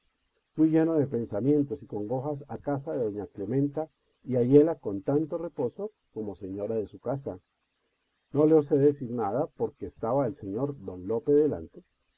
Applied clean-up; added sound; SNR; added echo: none; none; none; none.